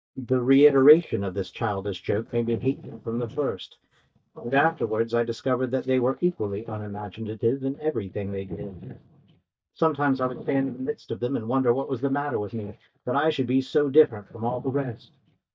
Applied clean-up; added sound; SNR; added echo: neural mask model DeepFilterNet 3.